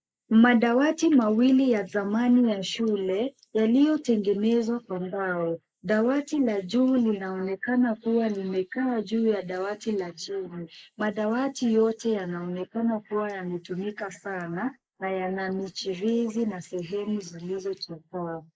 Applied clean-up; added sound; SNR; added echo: neural mask model Resemble Enhance denoiser.